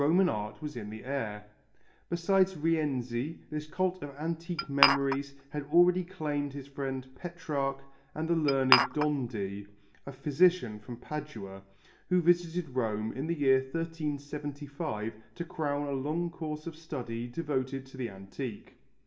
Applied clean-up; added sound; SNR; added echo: none; Glass; -1 dB; reverberation time 0.6 s.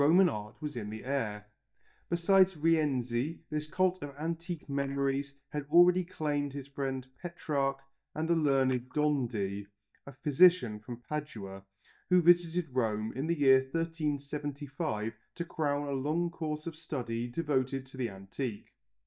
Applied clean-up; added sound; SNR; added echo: neural mask model DeepFilterNet 3.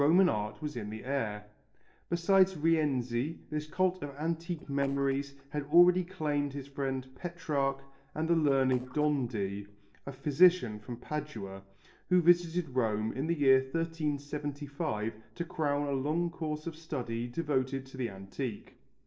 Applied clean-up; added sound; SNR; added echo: neural separator model SepFormer DNS4.